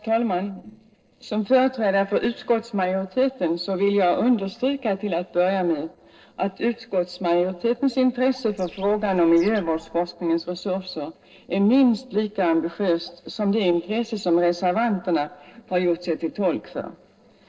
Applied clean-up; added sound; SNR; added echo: neural separator model SepFormer DNS4.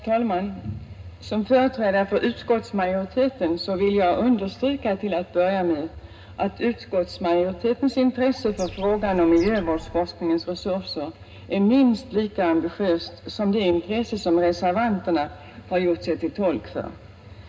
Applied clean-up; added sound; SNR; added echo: none; Bird; 16 dB; reverberation time 0.2 s.